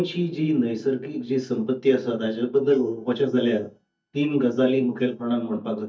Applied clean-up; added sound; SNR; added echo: neural mask model DeepFilterNet 3.